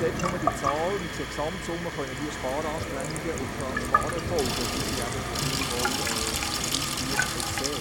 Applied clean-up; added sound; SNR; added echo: none; Sink (filling or washing) / Water tap, faucet; -4 dB; none.